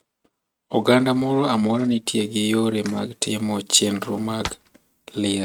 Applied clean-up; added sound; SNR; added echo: neural mask model RNNoise.